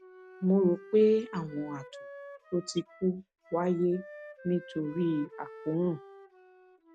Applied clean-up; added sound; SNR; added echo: none; Wind instrument, woodwind instrument; 18 dB; none.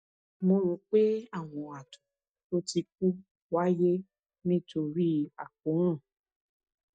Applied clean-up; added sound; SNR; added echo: neural mask model DeepFilterNet 3.